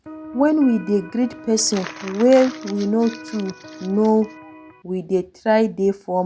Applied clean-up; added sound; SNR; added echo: none; Electric guitar + Crumpling, crinkling; 16 dB; none.